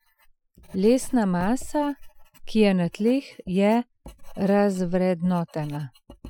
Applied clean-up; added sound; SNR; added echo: classical method Wiener filter.